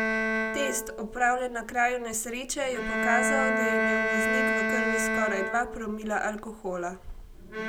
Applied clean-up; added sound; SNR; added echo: none; Bowed string instrument; -2 dB; none.